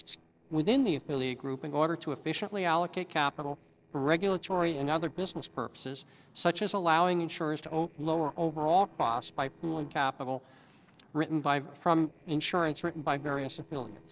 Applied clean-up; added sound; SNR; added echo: neural separator model SepFormer DNS4.